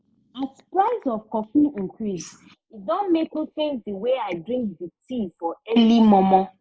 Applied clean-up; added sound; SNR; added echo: neural mask model Resemble Enhance denoiser.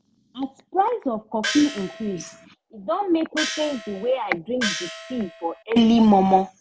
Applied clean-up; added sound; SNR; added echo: none; Gong; 9 dB; none.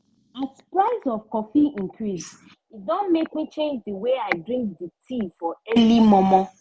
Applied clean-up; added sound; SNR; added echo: none; none; none; none.